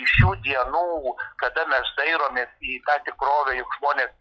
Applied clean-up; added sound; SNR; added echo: classical method log-MMSE.